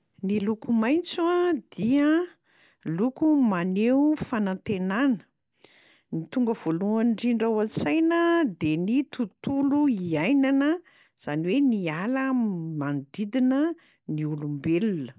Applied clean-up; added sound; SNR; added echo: none; none; none; none.